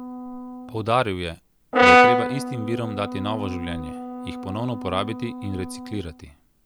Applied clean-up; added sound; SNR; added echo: none; Brass instrument; -5 dB; none.